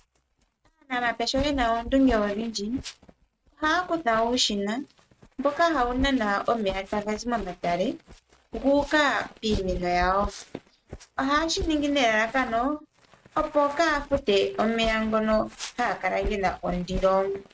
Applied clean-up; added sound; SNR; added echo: neural mask model RNNoise.